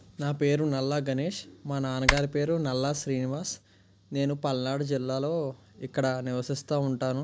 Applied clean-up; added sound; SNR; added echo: none; Typing; 4 dB; none.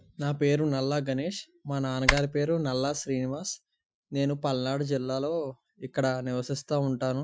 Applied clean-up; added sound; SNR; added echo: classical method Wiener filter.